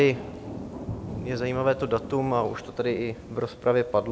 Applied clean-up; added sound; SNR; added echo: none; Thunder / Rain; 12 dB; none.